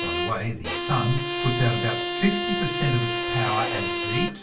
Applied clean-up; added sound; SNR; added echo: none; Bowed string instrument; 1 dB; reverberation time 0.3 s.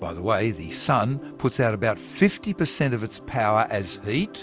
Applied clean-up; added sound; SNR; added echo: none; none; none; none.